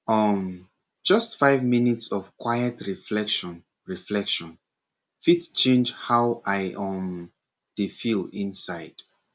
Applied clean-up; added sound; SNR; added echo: none; none; none; none.